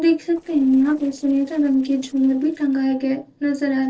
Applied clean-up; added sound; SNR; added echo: neural separator model SepFormer DNS4.